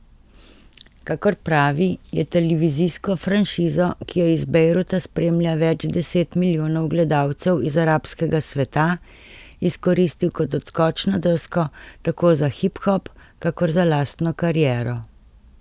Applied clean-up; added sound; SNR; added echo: none; none; none; none.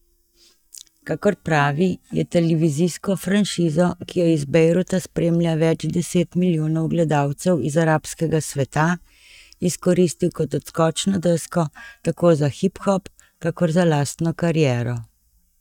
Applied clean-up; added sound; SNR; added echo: neural mask model DeepFilterNet 3.